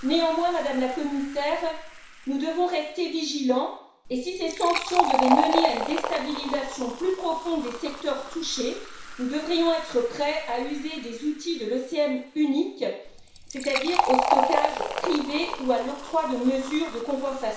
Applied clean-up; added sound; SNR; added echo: none; Fill (with liquid); 4 dB; reverberation time 0.6 s.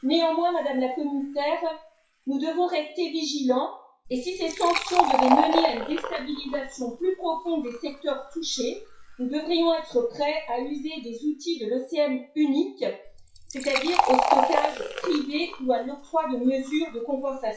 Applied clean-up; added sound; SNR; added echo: classical method WPE with log-MMSE.